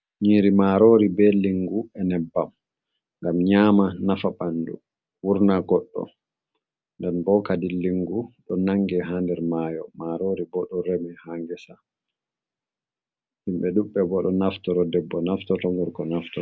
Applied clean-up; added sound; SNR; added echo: none; none; none; none.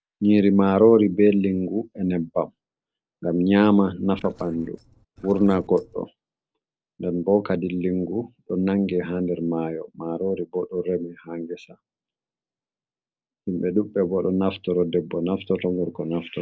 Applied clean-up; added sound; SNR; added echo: neural separator model SepFormer DNS4.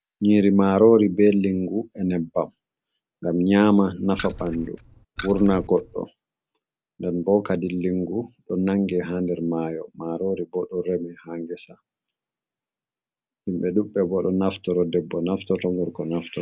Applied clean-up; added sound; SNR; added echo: none; Keys jangling; 10 dB; none.